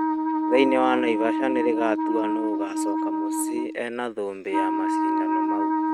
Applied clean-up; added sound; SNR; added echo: neural mask model RNNoise.